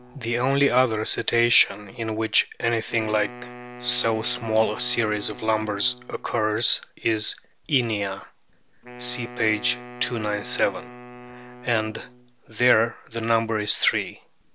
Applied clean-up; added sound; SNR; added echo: none; Wind instrument, woodwind instrument; 19 dB; none.